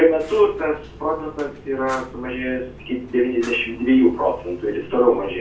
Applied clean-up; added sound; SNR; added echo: none; Fire; 19 dB; reverberation time 0.3 s.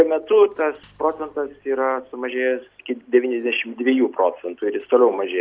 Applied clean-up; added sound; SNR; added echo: none; none; none; none.